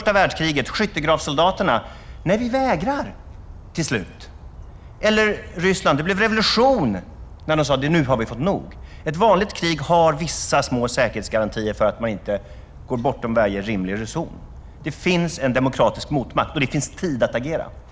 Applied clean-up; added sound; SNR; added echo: none; Bird vocalization, bird call, bird song; 17 dB; none.